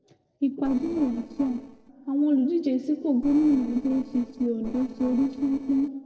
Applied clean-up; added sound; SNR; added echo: neural separator model SepFormer DNS4.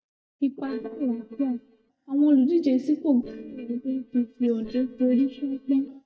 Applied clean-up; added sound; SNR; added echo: neural mask model DeepFilterNet 3.